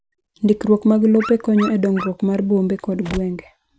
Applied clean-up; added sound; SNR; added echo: none; Dog; 14 dB; none.